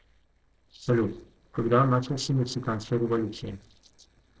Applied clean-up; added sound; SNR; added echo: neural separator model SepFormer DNS4.